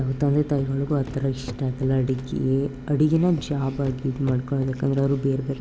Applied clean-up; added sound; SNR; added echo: none; Walk, footsteps; 18 dB; none.